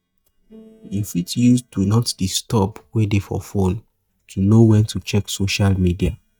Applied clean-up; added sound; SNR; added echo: neural mask model DeepFilterNet 3.